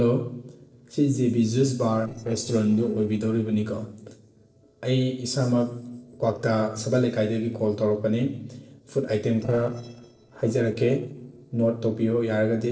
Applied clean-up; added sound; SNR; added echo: neural separator model SepFormer DNS4.